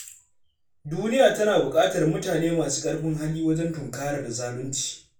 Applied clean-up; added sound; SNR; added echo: none; none; none; reverberation time 0.3 s.